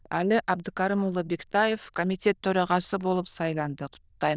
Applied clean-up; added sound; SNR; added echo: neural diffusion model UNIVERSE++.